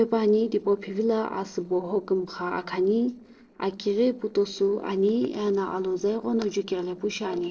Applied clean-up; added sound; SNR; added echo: neural separator model SepFormer DNS4.